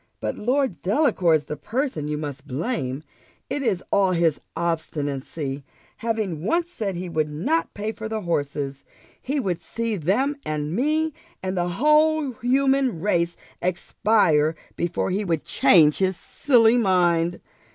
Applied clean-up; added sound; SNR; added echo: none; none; none; none.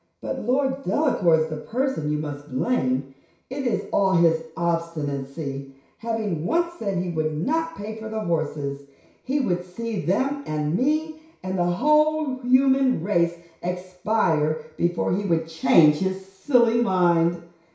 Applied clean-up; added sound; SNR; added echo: none; none; none; reverberation time 0.6 s.